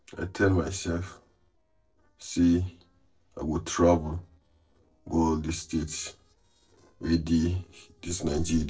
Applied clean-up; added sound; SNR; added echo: neural separator model SepFormer DNS4.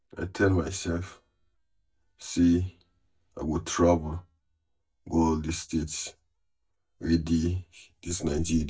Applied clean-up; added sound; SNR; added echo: neural mask model DeepFilterNet 3.